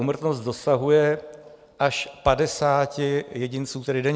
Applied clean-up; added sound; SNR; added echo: none; none; none; none.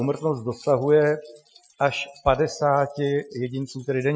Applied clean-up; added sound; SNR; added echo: classical method Wiener filter.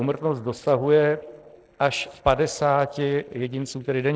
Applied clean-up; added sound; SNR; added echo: neural separator model SepFormer DNS4.